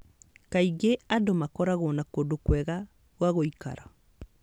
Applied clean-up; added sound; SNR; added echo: none; none; none; none.